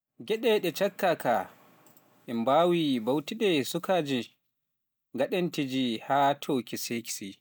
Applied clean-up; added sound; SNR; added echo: none; none; none; none.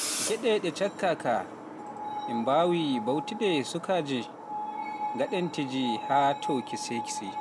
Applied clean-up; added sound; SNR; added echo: none; Screech; 5 dB; none.